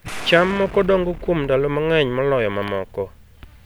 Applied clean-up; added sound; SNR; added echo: none; Explosion; 16 dB; none.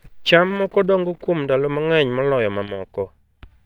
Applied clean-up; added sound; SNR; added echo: neural mask model DeepFilterNet 3.